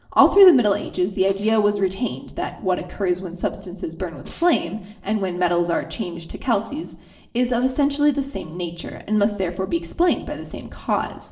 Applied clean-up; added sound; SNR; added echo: neural separator model SepFormer DNS4.